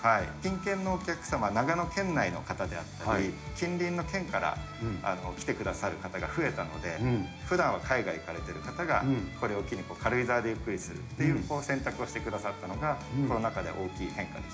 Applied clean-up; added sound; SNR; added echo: none; none; none; reverberation time 0.4 s.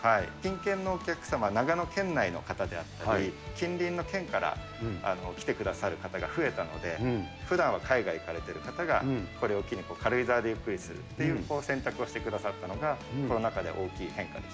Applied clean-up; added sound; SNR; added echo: none; none; none; none.